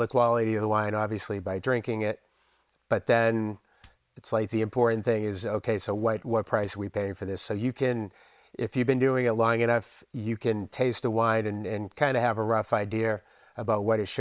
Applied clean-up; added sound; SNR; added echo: neural separator model SepFormer WHAM!.